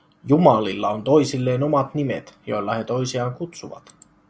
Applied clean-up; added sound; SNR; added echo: none; none; none; none.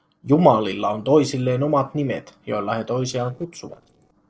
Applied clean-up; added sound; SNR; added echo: neural separator model SepFormer DNS4.